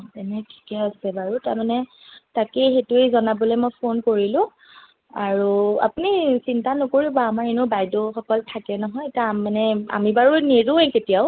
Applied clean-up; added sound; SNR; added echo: none; none; none; none.